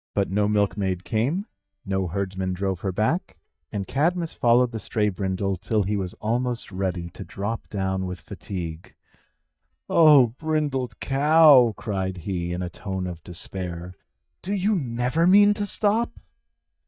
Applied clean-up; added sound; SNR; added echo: neural mask model DeepFilterNet 3.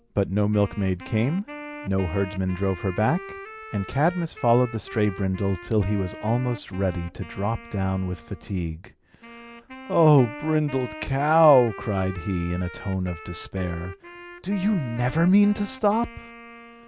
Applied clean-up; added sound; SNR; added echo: none; Wind instrument, woodwind instrument; 16 dB; none.